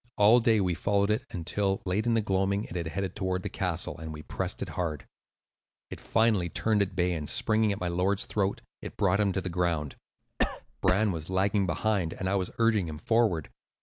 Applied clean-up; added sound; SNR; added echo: none; Cough; 4 dB; none.